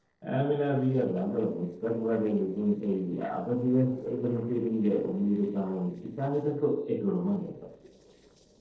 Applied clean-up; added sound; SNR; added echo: neural separator model SepFormer DNS4.